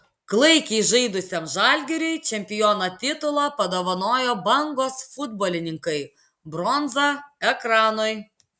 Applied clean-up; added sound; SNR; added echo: none; none; none; none.